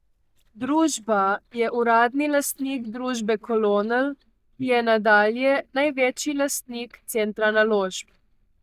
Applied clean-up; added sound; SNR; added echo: neural mask model DeepFilterNet 3.